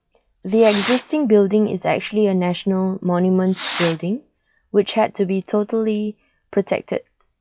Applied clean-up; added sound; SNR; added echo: classical method log-MMSE.